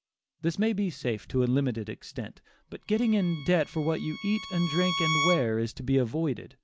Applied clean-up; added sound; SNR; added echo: none; Bowed string instrument; 7 dB; none.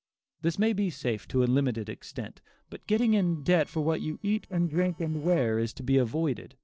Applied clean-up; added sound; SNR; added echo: neural separator model SepFormer DNS4.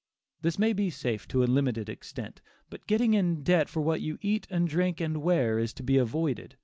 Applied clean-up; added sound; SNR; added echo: none; none; none; none.